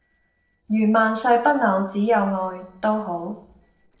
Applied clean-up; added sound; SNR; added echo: neural separator model SepFormer DNS4.